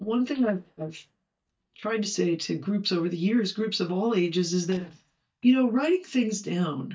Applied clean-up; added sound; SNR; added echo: neural mask model DeepFilterNet 3.